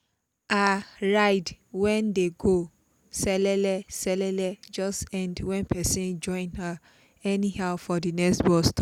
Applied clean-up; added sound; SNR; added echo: none; none; none; none.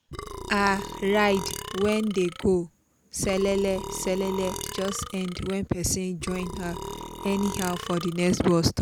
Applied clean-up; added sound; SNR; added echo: none; Burping, eructation; 11 dB; none.